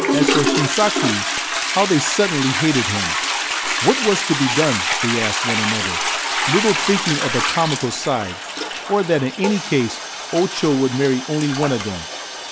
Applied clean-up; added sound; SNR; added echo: none; Toilet flush; 1 dB; none.